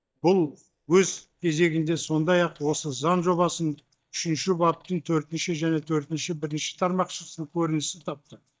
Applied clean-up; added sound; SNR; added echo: neural mask model DeepFilterNet 3.